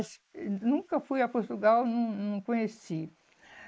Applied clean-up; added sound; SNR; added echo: neural mask model Resemble Enhance denoiser.